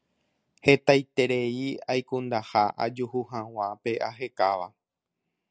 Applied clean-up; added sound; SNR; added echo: none; none; none; none.